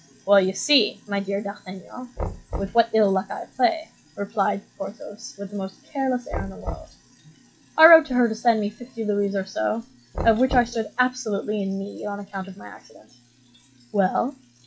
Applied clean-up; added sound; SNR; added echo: classical method log-MMSE.